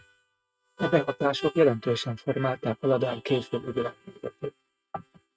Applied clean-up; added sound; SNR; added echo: neural mask model RNNoise.